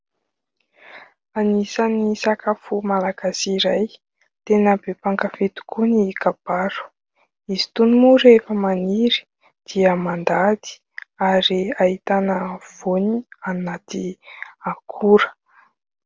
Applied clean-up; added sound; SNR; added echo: none; none; none; none.